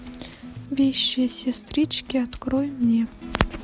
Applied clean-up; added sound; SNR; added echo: none; Acoustic guitar; 16 dB; none.